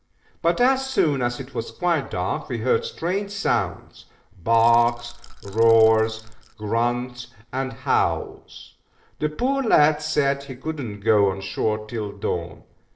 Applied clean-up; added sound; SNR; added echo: neural separator model SepFormer DNS4.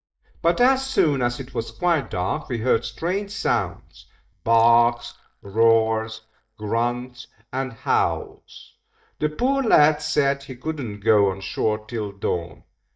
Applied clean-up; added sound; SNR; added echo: neural mask model DeepFilterNet 3.